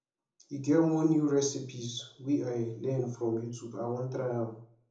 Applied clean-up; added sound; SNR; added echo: none; none; none; reverberation time 0.6 s.